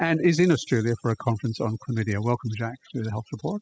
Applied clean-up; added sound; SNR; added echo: classical method spectral subtraction.